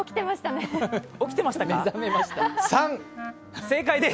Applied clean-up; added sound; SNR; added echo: none; Wind instrument, woodwind instrument; 14 dB; none.